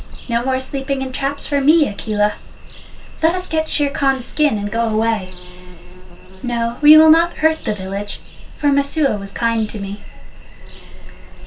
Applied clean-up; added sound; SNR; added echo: none; Bird vocalization, bird call, bird song; 11 dB; reverberation time 0.2 s.